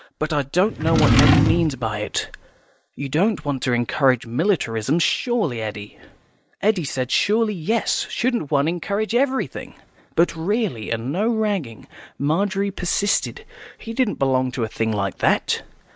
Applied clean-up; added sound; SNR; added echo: none; Drawer open or close; -4 dB; none.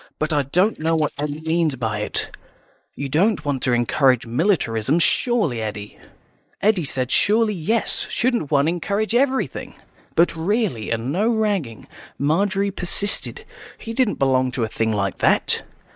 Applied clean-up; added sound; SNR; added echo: neural mask model Resemble Enhance denoiser.